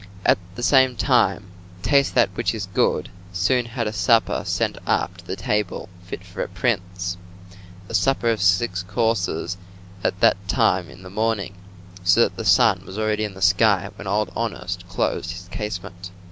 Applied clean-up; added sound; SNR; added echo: none; Microwave oven; 17 dB; none.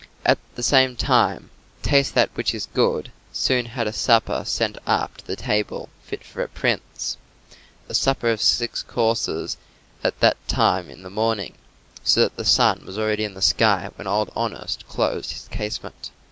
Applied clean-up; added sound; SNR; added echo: none; none; none; none.